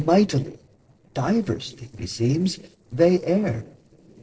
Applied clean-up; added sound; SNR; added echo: neural separator model SepFormer DNS4.